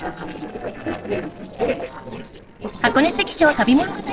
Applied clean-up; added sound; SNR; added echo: neural separator model SepFormer DNS4.